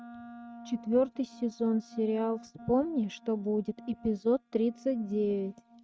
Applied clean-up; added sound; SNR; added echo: neural mask model RNNoise.